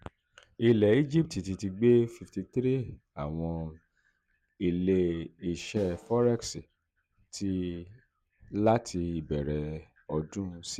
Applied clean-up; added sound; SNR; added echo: none; Snare drum; 18 dB; none.